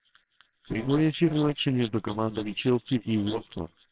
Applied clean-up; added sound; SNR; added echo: neural separator model SepFormer WHAMR!.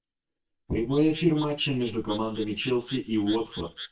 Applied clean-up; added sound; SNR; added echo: neural mask model DeepFilterNet 3.